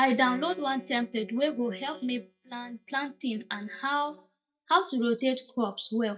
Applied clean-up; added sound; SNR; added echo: neural mask model DeepFilterNet 3.